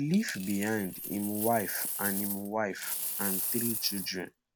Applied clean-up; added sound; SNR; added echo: none; Coin (dropping); 4 dB; none.